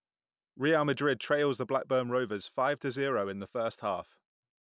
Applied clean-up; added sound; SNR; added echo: none; none; none; none.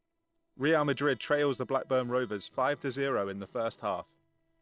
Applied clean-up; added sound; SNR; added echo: neural separator model SepFormer DNS4.